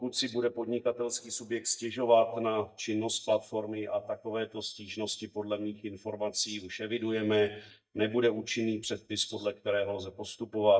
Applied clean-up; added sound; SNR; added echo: neural mask model DeepFilterNet 3.